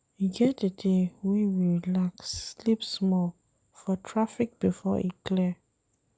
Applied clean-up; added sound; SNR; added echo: none; none; none; none.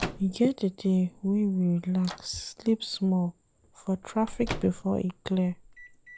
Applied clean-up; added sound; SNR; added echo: none; Microwave oven; 14 dB; none.